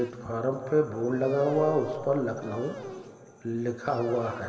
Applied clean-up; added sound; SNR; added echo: none; Dog; 16 dB; reverberation time 2.4 s.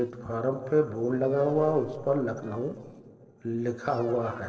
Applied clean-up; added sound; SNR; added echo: neural separator model SepFormer DNS4.